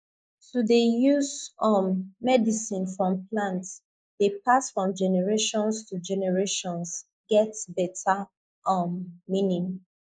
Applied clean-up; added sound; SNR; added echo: neural mask model Resemble Enhance denoiser.